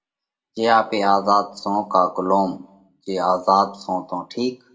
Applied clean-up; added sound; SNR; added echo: none; none; none; reverberation time 0.3 s.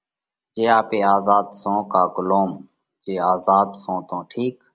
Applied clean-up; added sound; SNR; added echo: none; none; none; none.